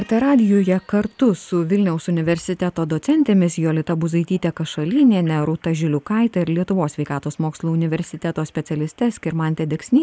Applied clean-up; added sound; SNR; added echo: none; none; none; none.